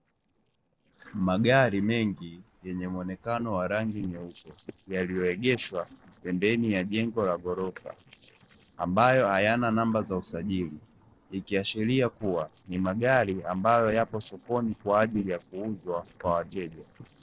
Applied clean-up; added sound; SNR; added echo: neural separator model SepFormer DNS4.